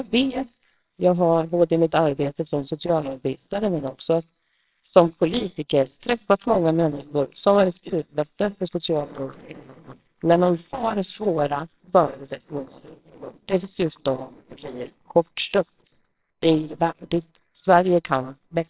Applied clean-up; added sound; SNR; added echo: neural separator model SepFormer WHAMR!.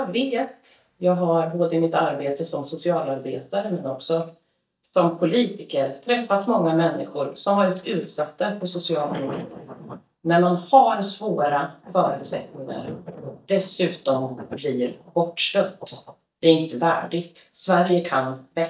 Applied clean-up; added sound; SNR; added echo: neural mask model DeepFilterNet 3.